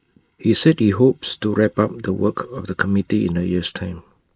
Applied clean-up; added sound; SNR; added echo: neural mask model Resemble Enhance denoiser.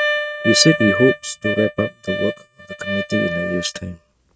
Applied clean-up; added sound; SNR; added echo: neural mask model RNNoise.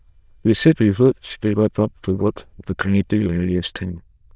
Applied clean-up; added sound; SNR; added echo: neural diffusion model UNIVERSE++.